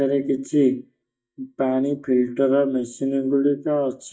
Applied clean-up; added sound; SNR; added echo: neural mask model DeepFilterNet 3.